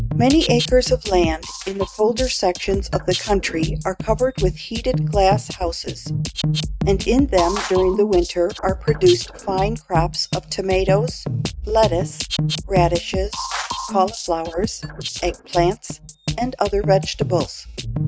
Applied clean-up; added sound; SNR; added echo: neural mask model RNNoise.